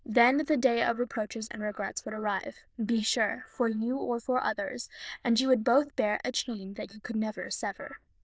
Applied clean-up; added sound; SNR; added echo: neural diffusion model UNIVERSE++.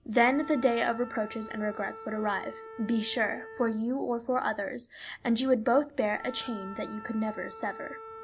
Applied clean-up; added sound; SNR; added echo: none; Wind instrument, woodwind instrument; 16 dB; none.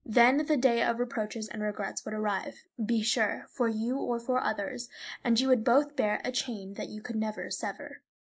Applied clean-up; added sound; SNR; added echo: neural mask model Resemble Enhance denoiser.